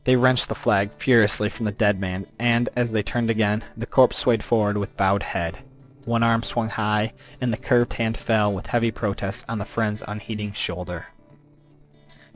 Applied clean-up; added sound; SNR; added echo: neural separator model SepFormer DNS4.